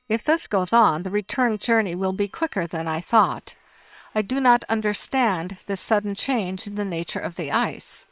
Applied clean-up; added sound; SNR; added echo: neural separator model SepFormer WHAM!.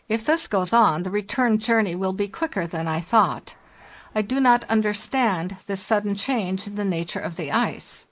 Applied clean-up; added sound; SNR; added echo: neural mask model Resemble Enhance denoiser.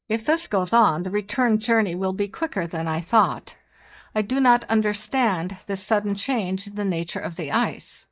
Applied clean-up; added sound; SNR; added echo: neural mask model DeepFilterNet 3.